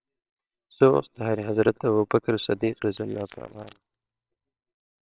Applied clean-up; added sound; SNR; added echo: neural separator model SepFormer WHAMR!.